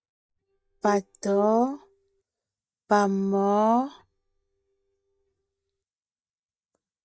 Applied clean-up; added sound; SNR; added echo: neural mask model DeepFilterNet 3.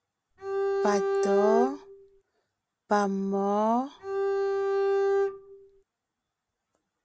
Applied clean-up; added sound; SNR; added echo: none; Bowed string instrument; -4 dB; none.